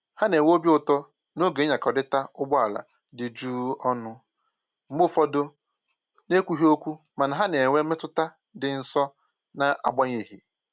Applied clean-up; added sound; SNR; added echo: none; none; none; none.